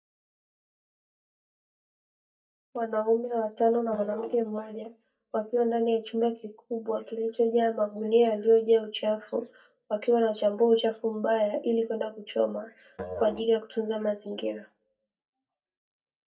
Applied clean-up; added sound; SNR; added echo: neural mask model DeepFilterNet 3.